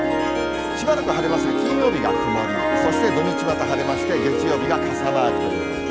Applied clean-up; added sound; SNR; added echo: none; Harp; -2 dB; none.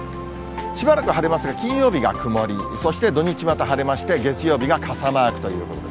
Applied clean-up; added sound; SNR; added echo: none; none; none; none.